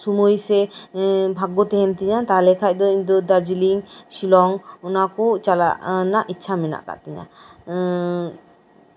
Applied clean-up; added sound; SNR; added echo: none; none; none; none.